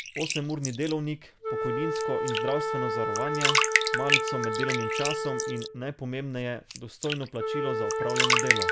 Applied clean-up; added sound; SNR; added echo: none; Wind instrument, woodwind instrument + Bathtub (filling or washing); -5 dB; none.